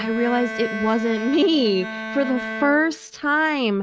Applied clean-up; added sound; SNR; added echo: neural mask model RNNoise.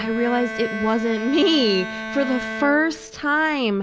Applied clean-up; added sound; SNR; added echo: none; Bowed string instrument; 10 dB; none.